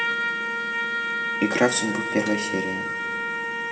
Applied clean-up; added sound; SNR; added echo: none; Trumpet; -1 dB; reverberation time 2.2 s.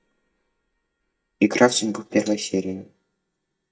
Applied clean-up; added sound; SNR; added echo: neural mask model DeepFilterNet 3.